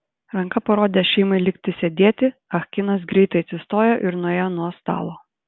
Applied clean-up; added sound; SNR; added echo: none; none; none; none.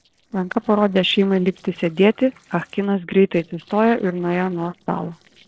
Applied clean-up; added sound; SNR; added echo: neural separator model SepFormer DNS4.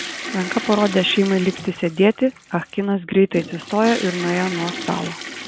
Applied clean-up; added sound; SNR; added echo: none; Toilet flush / Water; 11 dB; none.